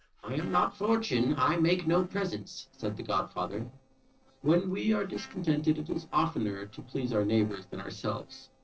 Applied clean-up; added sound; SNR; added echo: neural separator model SepFormer DNS4.